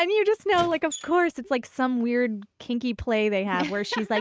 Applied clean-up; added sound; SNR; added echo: neural mask model RNNoise.